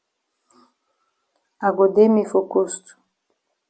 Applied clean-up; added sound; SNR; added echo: none; none; none; none.